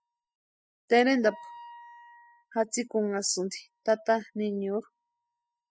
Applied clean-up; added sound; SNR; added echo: classical method spectral subtraction.